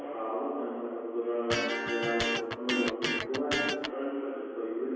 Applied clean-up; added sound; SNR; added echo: none; Electric guitar; 1 dB; reverberation time 2.0 s.